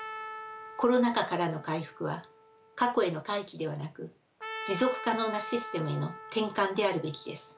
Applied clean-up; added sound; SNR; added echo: none; Trumpet; 12 dB; none.